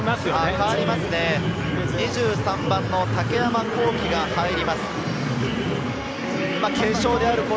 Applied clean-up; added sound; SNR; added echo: none; none; none; none.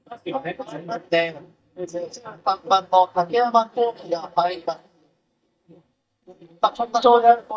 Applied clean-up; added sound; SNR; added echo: neural mask model DeepFilterNet 3.